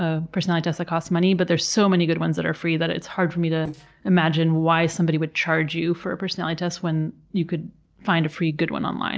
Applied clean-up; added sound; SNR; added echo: neural separator model SepFormer DNS4.